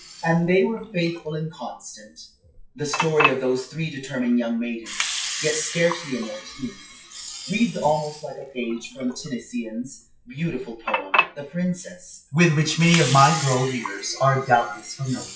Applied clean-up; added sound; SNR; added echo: classical method WPE with log-MMSE.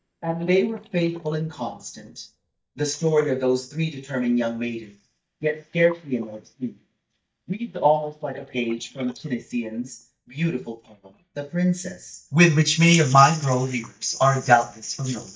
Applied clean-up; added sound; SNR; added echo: neural mask model DeepFilterNet 3.